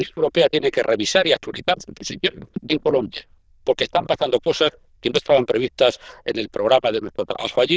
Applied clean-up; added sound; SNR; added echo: neural diffusion model UNIVERSE++.